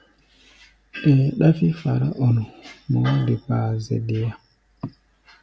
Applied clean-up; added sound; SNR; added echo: none; none; none; none.